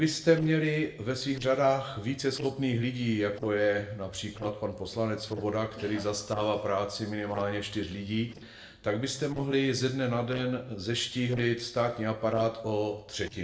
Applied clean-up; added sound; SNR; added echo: neural separator model SepFormer DNS4.